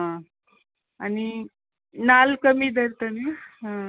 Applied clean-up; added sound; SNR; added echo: none; none; none; none.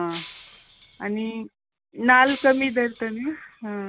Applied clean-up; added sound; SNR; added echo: none; Shatter; 13 dB; none.